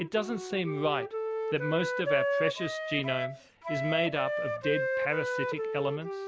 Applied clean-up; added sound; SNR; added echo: none; Wind instrument, woodwind instrument; 0 dB; none.